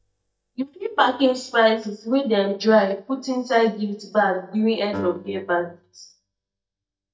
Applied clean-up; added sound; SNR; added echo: neural mask model DeepFilterNet 3.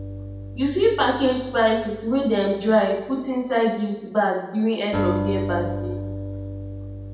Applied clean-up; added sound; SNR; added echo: none; Acoustic guitar; 8 dB; reverberation time 0.9 s.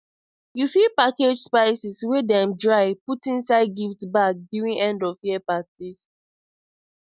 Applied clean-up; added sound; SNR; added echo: none; none; none; none.